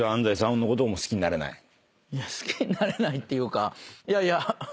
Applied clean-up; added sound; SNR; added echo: none; none; none; none.